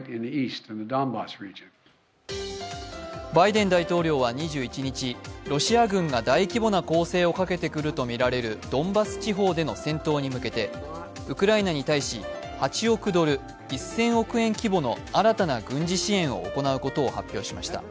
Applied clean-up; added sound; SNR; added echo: none; none; none; none.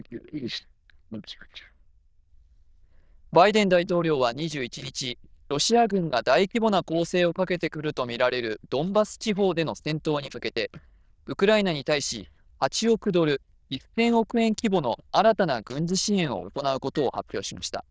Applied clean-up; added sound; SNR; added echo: neural diffusion model UNIVERSE++.